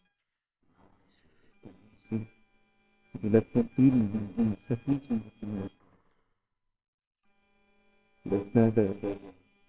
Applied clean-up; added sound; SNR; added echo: neural separator model SepFormer WHAMR!.